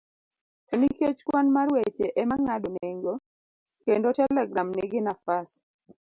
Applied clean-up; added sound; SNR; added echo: none; none; none; none.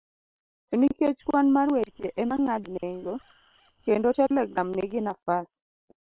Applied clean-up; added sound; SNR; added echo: neural separator model SepFormer WHAM!.